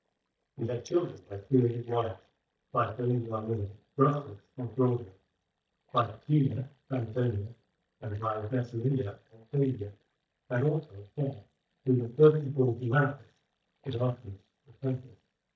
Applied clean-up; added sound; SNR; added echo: neural mask model DeepFilterNet 3.